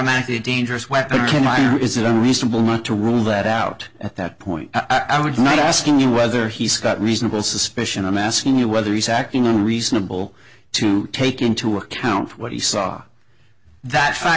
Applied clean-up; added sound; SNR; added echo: none; none; none; none.